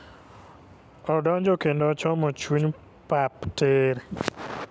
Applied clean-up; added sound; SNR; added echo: none; none; none; none.